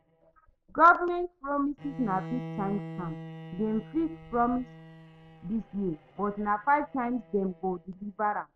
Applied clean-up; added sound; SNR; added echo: none; Bowed string instrument; 15 dB; none.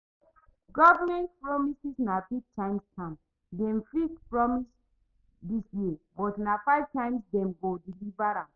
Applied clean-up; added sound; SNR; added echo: none; none; none; none.